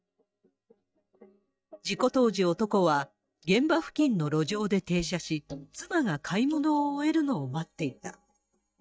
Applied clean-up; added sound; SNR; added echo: neural mask model DeepFilterNet 3.